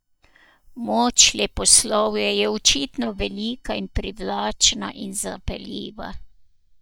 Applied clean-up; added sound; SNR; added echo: neural mask model DeepFilterNet 3.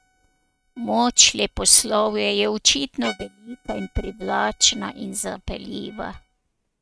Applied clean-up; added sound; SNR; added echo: neural mask model RNNoise.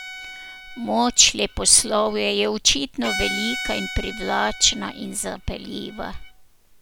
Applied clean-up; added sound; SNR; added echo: none; Bowed string instrument; 12 dB; none.